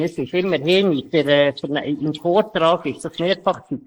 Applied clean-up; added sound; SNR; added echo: neural mask model Resemble Enhance denoiser.